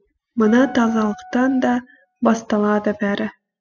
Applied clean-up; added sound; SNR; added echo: classical method spectral subtraction.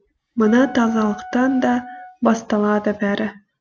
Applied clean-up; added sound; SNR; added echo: none; Wind instrument, woodwind instrument; 17 dB; none.